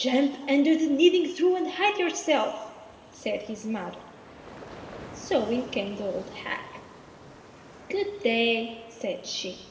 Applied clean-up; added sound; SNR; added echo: none; Ocean; 19 dB; reverberation time 1.8 s.